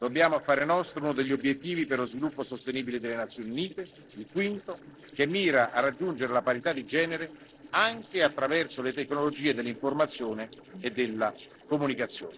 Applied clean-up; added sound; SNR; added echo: neural separator model SepFormer DNS4.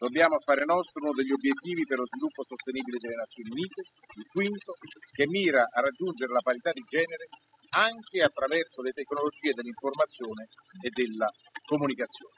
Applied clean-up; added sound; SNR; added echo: classical method spectral subtraction.